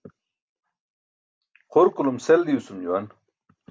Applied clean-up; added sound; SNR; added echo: none; none; none; none.